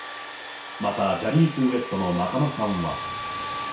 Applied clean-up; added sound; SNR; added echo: none; Domestic sounds, home sounds; 8 dB; reverberation time 0.6 s.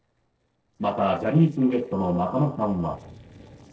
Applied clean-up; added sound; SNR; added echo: neural separator model SepFormer DNS4.